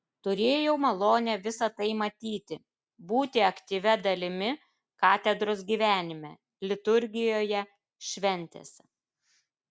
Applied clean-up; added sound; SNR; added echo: none; none; none; none.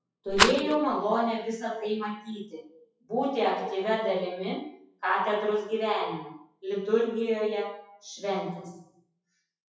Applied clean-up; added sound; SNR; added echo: classical method WPE with log-MMSE.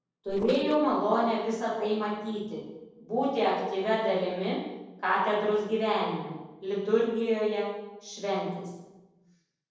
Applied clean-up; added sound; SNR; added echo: neural separator model SepFormer DNS4.